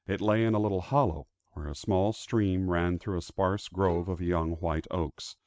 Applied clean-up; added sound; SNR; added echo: neural mask model RNNoise.